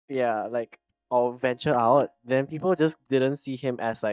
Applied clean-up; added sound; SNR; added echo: neural mask model DeepFilterNet 3.